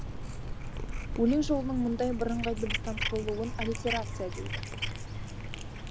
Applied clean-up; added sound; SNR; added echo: none; Cat; 2 dB; none.